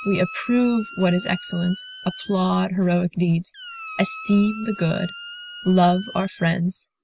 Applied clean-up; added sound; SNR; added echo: none; Squeak; 16 dB; none.